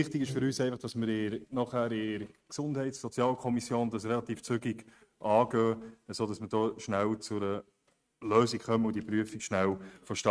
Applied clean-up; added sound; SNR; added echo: neural mask model RNNoise.